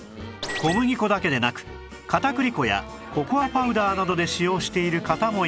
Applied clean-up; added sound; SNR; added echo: none; none; none; none.